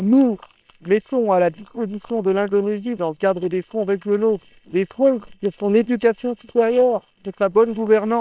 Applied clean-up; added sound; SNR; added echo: neural separator model SepFormer WHAM!.